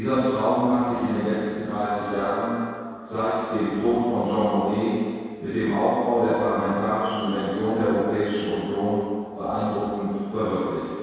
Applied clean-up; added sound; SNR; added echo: none; Wind instrument, woodwind instrument; 18 dB; reverberation time 2.0 s.